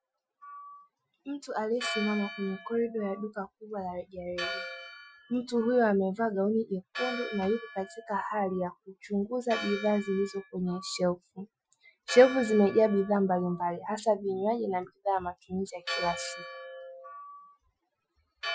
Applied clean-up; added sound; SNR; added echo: classical method Wiener filter.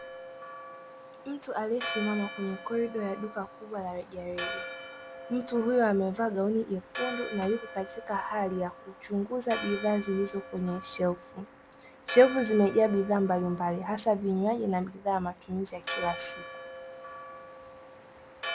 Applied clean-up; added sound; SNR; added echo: none; Church bell; 11 dB; none.